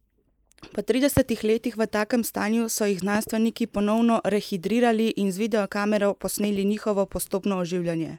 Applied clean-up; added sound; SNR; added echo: neural mask model Resemble Enhance denoiser.